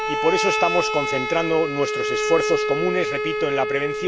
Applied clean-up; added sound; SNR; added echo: none; Bowed string instrument; 1 dB; none.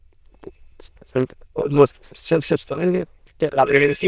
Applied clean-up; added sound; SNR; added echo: neural diffusion model UNIVERSE++.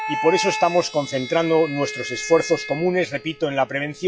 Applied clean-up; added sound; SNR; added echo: classical method log-MMSE.